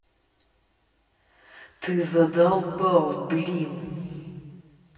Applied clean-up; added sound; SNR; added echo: none; none; none; reverberation time 2.5 s.